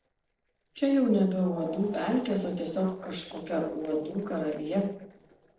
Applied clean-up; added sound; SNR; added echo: neural separator model SepFormer DNS4.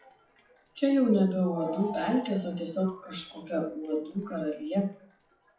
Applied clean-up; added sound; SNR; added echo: classical method WPE with log-MMSE.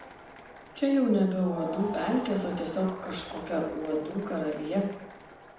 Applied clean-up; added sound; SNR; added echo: none; Crowd; 14 dB; reverberation time 0.8 s.